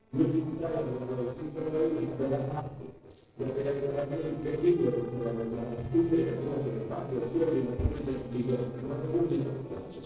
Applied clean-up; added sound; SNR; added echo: neural separator model SepFormer DNS4.